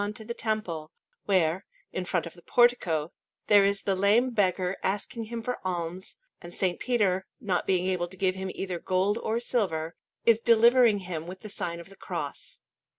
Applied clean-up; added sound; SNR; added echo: none; none; none; none.